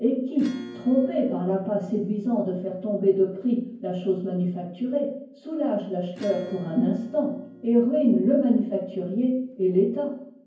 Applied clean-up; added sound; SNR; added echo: none; Acoustic guitar / Strum; 20 dB; reverberation time 0.9 s.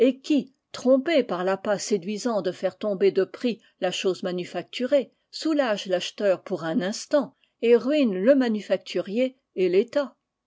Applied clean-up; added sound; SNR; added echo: none; none; none; none.